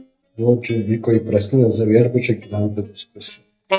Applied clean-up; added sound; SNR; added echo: neural mask model DeepFilterNet 3.